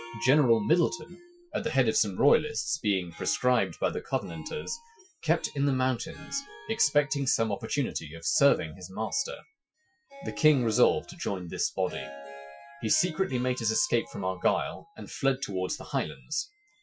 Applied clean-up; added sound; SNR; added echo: classical method Wiener filter.